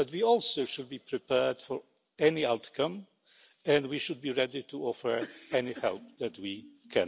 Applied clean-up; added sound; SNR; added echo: none; none; none; none.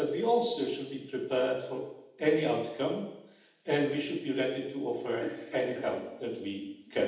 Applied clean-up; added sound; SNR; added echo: none; none; none; reverberation time 0.8 s.